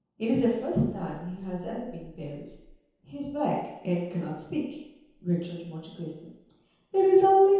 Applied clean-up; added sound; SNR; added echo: none; none; none; reverberation time 0.9 s.